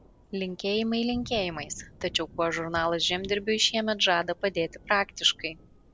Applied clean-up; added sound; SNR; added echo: none; Thunder / Rain; 20 dB; none.